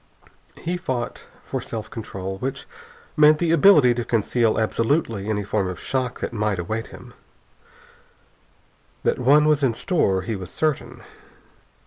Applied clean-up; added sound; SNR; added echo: none; none; none; none.